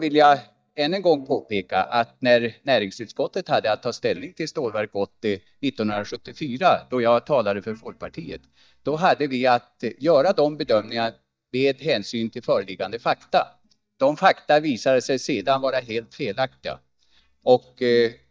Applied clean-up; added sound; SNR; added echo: neural mask model DeepFilterNet 3.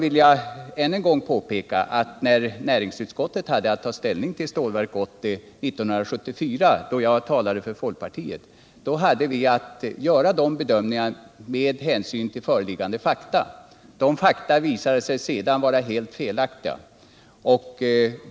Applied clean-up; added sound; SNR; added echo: none; none; none; none.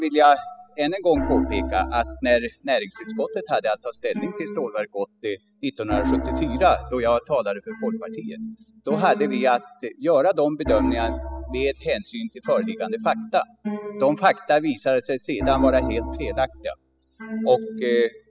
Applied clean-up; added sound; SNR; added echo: classical method spectral subtraction.